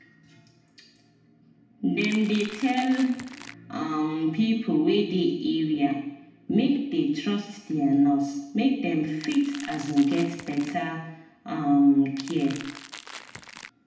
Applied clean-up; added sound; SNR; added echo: none; Crackle; 17 dB; reverberation time 0.8 s.